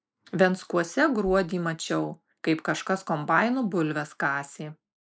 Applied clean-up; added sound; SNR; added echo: neural mask model Resemble Enhance denoiser.